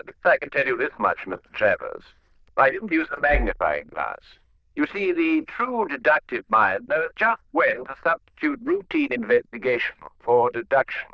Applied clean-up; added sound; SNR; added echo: neural diffusion model UNIVERSE++.